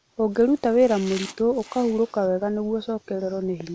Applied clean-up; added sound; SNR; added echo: none; Domestic sounds, home sounds; 18 dB; none.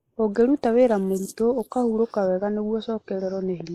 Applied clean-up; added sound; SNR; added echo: neural mask model Resemble Enhance denoiser.